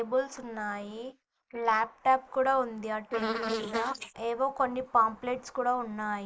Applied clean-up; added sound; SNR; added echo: neural mask model Resemble Enhance denoiser.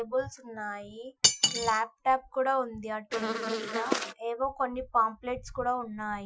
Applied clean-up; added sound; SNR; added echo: classical method Wiener filter.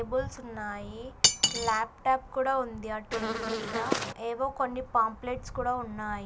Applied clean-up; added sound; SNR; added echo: none; Cutlery, silverware + Buzz; -1 dB; none.